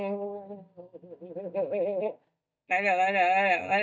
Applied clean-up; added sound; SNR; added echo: neural mask model DeepFilterNet 3.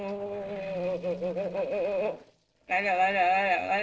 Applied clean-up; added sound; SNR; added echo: neural separator model SepFormer DNS4.